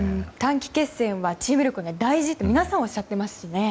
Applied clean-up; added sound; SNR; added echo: none; none; none; none.